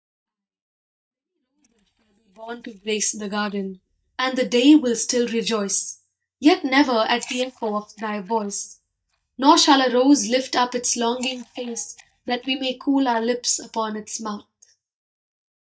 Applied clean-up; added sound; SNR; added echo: neural mask model DeepFilterNet 3.